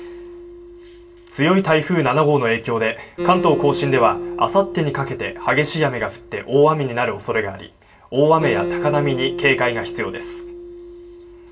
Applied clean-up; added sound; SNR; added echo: none; Acoustic guitar; 10 dB; reverberation time 0.2 s.